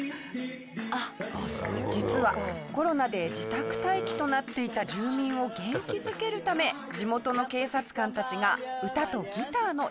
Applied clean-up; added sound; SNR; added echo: none; none; none; none.